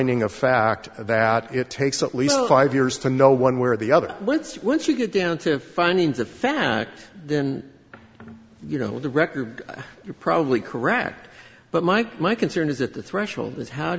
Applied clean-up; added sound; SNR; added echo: none; none; none; none.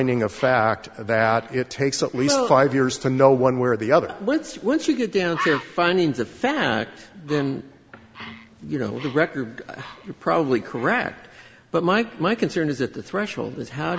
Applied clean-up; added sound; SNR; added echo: none; Bird; 18 dB; none.